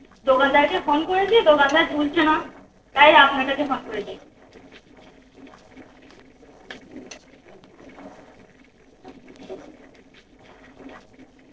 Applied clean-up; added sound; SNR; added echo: neural separator model SepFormer DNS4.